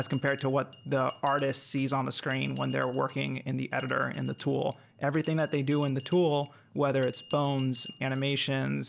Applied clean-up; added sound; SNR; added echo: none; Bell; 16 dB; none.